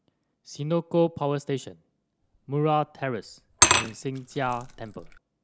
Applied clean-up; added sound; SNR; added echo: none; Glass / Liquid; -2 dB; none.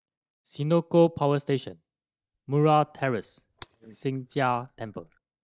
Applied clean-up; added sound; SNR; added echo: neural mask model DeepFilterNet 3.